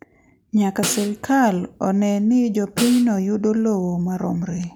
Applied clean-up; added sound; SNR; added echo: none; Snare drum; 13 dB; none.